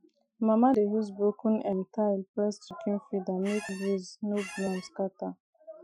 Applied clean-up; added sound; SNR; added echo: classical method Wiener filter.